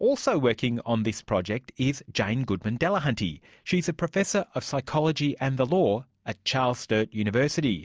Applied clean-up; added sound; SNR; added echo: none; none; none; none.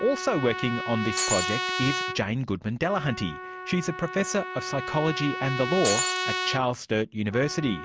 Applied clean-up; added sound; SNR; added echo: none; Trumpet + Shatter; 4 dB; none.